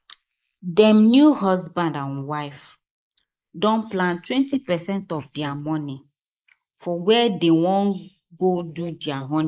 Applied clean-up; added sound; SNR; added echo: neural mask model Resemble Enhance denoiser.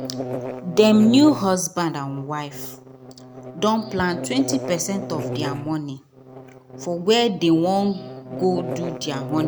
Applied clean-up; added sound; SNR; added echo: none; Buzz; 10 dB; none.